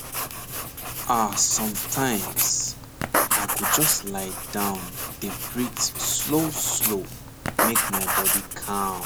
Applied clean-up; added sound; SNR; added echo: none; Writing; -1 dB; none.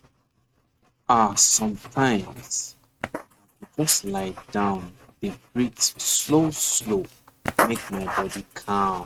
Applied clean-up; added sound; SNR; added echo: neural mask model RNNoise.